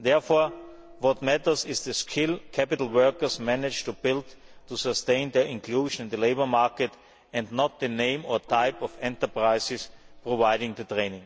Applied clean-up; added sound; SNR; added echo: none; Gong; 20 dB; none.